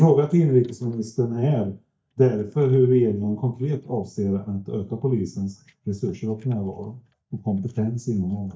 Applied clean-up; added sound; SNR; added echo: neural mask model DeepFilterNet 3.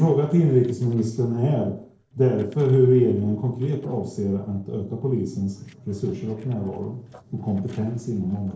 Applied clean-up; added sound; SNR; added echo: neural separator model SepFormer DNS4.